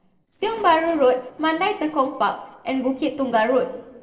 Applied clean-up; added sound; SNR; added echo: neural separator model SepFormer DNS4.